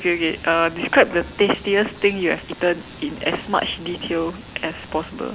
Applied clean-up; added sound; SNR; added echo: none; Frying (food) / Dishes, pots, and pans + Waves, surf; 18 dB; none.